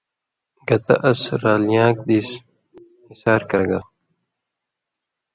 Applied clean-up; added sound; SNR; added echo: none; none; none; none.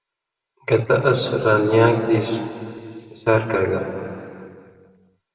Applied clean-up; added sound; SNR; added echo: none; none; none; reverberation time 2.4 s.